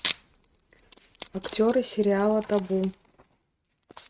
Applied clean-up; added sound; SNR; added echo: neural mask model RNNoise.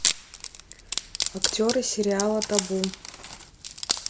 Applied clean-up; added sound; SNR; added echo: none; Wood; 2 dB; none.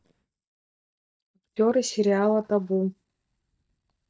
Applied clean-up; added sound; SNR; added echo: neural mask model DeepFilterNet 3.